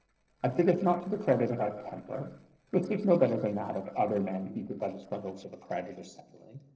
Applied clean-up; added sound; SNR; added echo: neural separator model SepFormer DNS4.